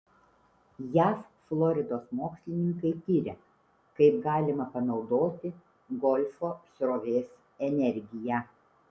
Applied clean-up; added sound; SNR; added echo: none; none; none; none.